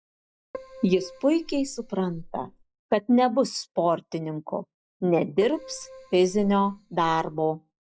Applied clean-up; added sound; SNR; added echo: classical method log-MMSE.